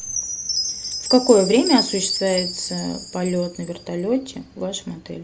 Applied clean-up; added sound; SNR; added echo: none; Chime; 7 dB; none.